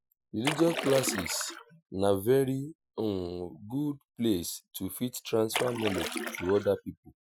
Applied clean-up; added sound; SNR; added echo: classical method Wiener filter.